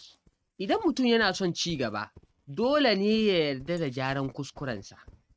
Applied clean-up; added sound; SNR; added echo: neural mask model RNNoise.